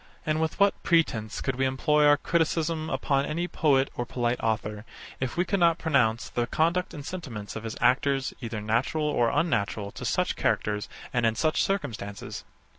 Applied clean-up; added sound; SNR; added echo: none; none; none; none.